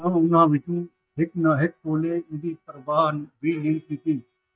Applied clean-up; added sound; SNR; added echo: neural mask model DeepFilterNet 3.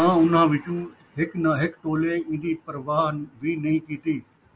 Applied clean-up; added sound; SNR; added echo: none; none; none; none.